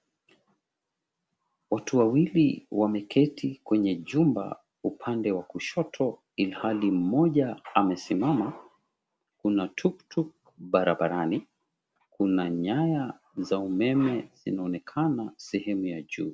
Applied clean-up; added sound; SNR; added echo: none; none; none; none.